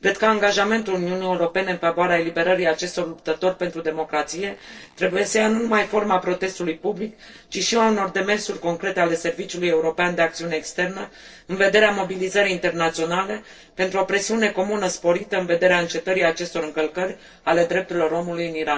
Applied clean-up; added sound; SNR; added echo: neural separator model SepFormer DNS4.